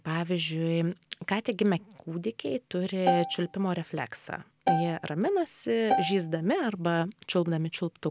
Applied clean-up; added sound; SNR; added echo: none; Bowed string instrument; 2 dB; none.